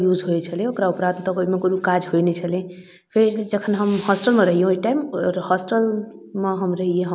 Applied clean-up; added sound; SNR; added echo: none; none; none; none.